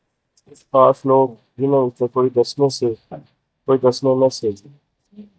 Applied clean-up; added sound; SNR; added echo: neural mask model DeepFilterNet 3.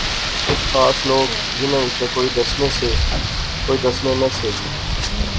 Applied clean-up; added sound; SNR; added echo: none; Rain; 0 dB; none.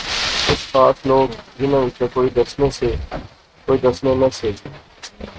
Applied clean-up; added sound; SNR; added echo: neural mask model RNNoise.